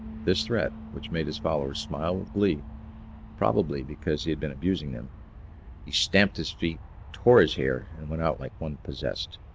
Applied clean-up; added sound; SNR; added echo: none; Aircraft + Piano; 14 dB; none.